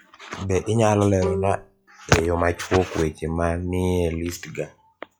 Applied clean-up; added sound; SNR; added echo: classical method log-MMSE.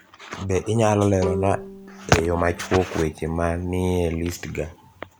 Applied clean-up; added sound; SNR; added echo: none; Bowed string instrument; 13 dB; none.